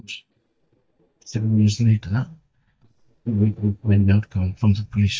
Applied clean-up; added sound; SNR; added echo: neural mask model DeepFilterNet 3.